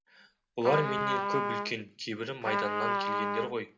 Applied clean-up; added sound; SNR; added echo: none; Trumpet; -1 dB; reverberation time 0.4 s.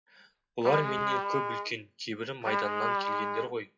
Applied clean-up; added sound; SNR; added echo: classical method WPE with log-MMSE.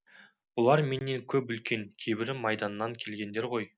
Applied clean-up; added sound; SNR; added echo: none; none; none; none.